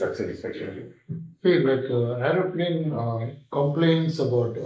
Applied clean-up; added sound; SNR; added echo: neural mask model Resemble Enhance denoiser.